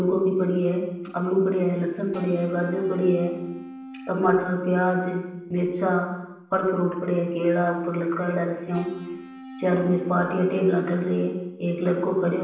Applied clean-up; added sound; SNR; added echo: none; Electric guitar / Bass guitar; 16 dB; reverberation time 1.0 s.